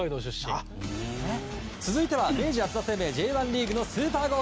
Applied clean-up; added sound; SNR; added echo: none; none; none; none.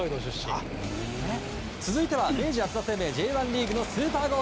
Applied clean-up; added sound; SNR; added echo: none; Waves, surf; 11 dB; none.